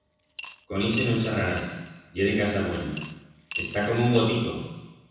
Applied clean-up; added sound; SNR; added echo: none; Coin (dropping) / Glass; 14 dB; reverberation time 1.1 s.